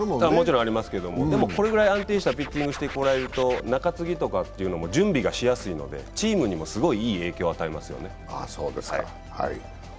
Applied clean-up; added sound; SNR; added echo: none; Scratching (performance technique); 13 dB; none.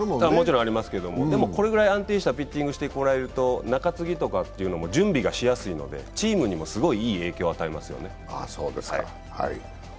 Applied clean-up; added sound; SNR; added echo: none; none; none; none.